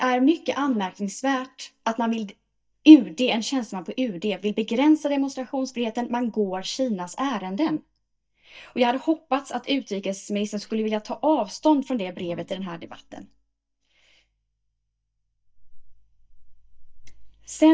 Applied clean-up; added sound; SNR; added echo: neural mask model DeepFilterNet 3.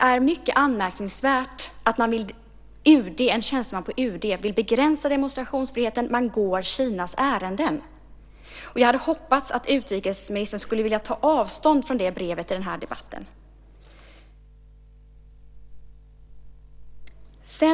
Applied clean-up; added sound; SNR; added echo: none; none; none; none.